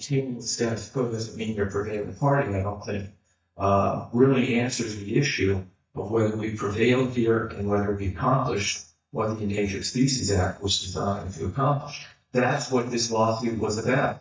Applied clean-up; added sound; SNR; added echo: neural mask model DeepFilterNet 3.